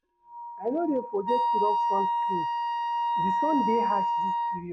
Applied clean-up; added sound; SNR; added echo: none; Wind instrument, woodwind instrument; -4 dB; none.